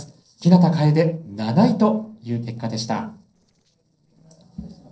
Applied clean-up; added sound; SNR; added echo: neural separator model SepFormer DNS4.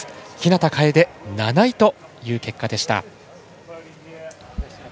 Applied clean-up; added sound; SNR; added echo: none; none; none; none.